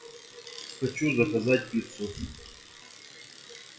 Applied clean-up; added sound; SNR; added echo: classical method WPE with log-MMSE.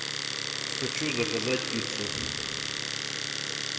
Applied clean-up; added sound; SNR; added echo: none; Domestic sounds, home sounds; -3 dB; reverberation time 1.9 s.